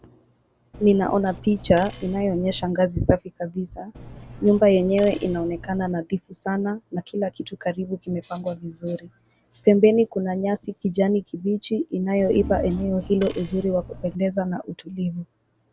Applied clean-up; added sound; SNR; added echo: none; Organ + Cutlery, silverware; 13 dB; none.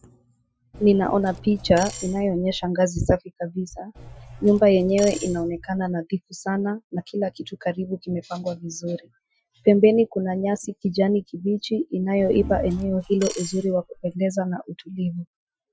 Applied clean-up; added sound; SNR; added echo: classical method Wiener filter.